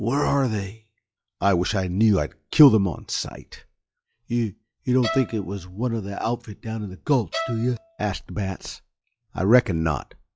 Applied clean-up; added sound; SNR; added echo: classical method log-MMSE.